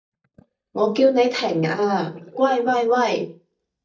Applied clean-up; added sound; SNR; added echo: neural mask model DeepFilterNet 3.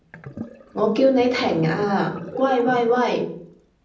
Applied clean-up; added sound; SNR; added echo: none; Sink (filling or washing); 16 dB; reverberation time 0.6 s.